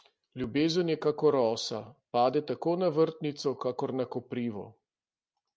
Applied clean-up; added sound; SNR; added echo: none; none; none; none.